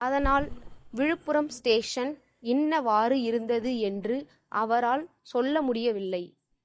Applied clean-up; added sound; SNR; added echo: neural mask model DeepFilterNet 3.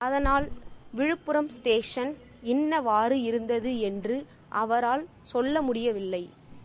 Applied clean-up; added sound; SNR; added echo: none; Thump, thud; 15 dB; none.